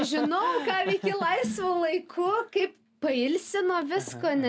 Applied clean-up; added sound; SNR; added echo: none; Snare drum; 15 dB; none.